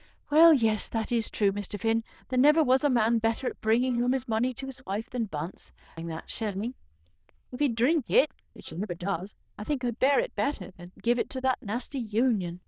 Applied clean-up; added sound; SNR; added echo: neural diffusion model UNIVERSE++.